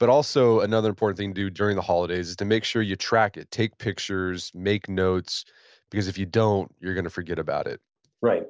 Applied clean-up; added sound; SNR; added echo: none; none; none; none.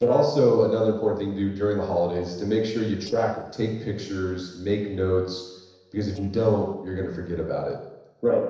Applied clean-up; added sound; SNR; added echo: neural separator model SepFormer DNS4.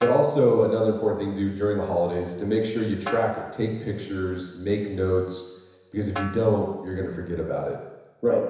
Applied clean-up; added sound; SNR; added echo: none; Snare drum; 16 dB; reverberation time 1.0 s.